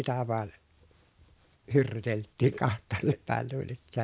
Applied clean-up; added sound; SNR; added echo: none; none; none; none.